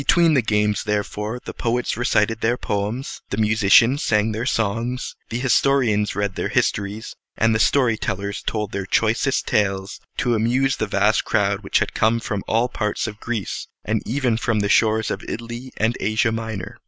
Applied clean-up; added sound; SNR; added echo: none; none; none; none.